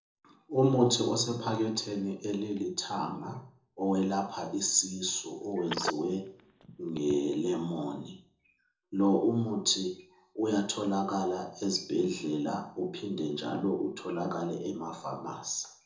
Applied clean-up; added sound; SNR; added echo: neural separator model SepFormer DNS4.